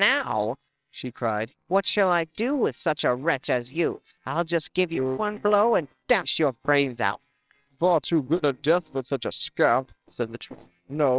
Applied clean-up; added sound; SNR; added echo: neural separator model SepFormer WHAMR!.